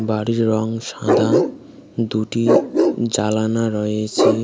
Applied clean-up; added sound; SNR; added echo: none; Bark; 0 dB; none.